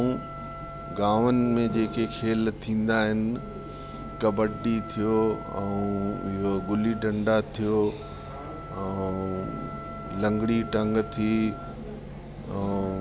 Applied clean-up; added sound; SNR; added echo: none; Wind instrument, woodwind instrument; 15 dB; none.